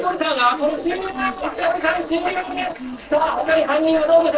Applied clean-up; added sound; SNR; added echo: neural separator model SepFormer DNS4.